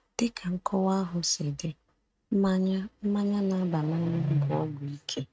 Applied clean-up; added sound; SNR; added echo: neural mask model RNNoise.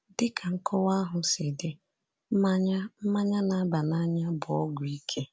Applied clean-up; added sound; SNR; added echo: none; none; none; none.